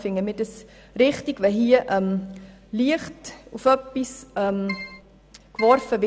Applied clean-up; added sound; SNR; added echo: none; Keyboard (musical); 11 dB; none.